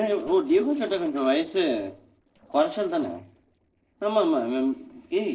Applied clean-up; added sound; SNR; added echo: neural separator model SepFormer DNS4.